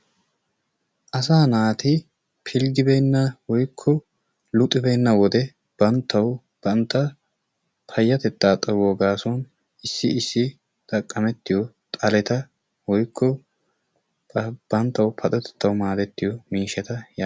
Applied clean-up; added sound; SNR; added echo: none; none; none; none.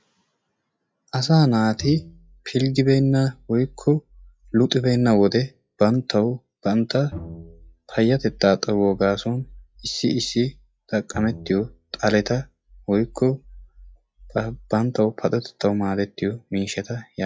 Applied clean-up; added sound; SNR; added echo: classical method log-MMSE.